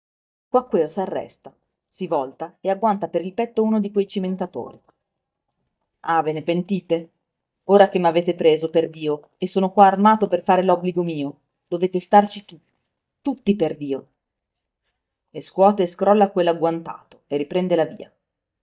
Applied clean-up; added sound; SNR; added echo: neural mask model DeepFilterNet 3.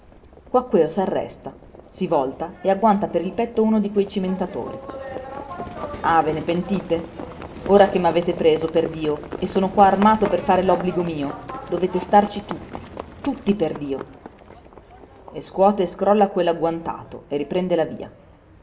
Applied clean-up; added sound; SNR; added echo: none; Livestock, farm animals, working animals; 14 dB; reverberation time 0.5 s.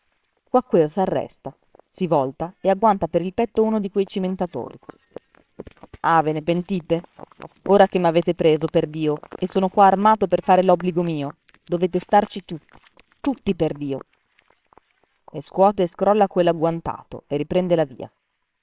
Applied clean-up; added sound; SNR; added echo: neural separator model SepFormer WHAMR!.